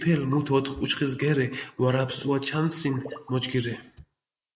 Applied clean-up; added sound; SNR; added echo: neural mask model Resemble Enhance denoiser.